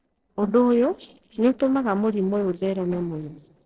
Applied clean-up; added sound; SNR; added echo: neural separator model SepFormer DNS4.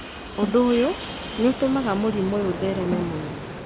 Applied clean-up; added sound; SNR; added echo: none; Fixed-wing aircraft, airplane + Snare drum; 8 dB; none.